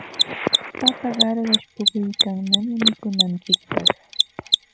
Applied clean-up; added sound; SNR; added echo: none; Mechanisms; -3 dB; none.